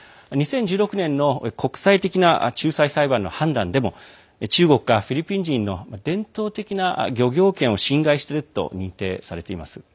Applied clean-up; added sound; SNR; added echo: none; none; none; none.